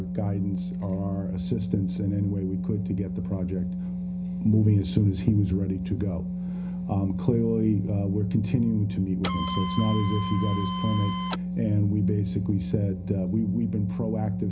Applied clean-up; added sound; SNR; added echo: none; Printer; 7 dB; reverberation time 0.4 s.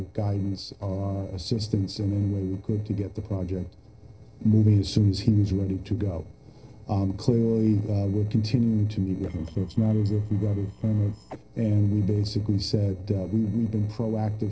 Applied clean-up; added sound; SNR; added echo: neural separator model SepFormer DNS4.